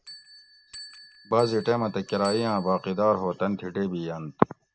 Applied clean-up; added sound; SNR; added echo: none; Bell; 19 dB; none.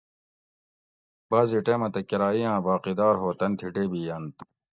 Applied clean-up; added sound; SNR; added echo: neural mask model DeepFilterNet 3.